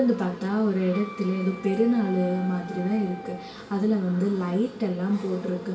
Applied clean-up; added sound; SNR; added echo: none; Wind instrument, woodwind instrument; 15 dB; reverberation time 0.3 s.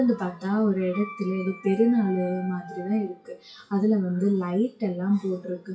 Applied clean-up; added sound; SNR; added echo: classical method WPE with log-MMSE.